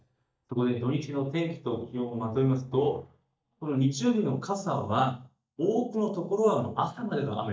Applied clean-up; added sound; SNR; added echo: neural mask model DeepFilterNet 3.